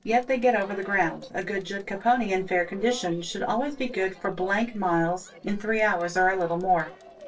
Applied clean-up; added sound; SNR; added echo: neural separator model SepFormer DNS4.